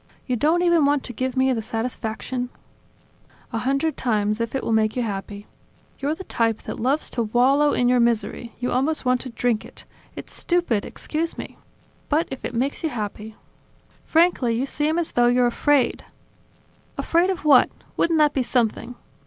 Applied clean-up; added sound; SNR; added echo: none; none; none; none.